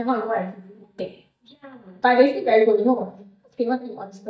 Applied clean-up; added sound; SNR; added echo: neural mask model DeepFilterNet 3.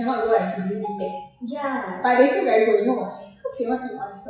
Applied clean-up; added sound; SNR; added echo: classical method WPE with log-MMSE.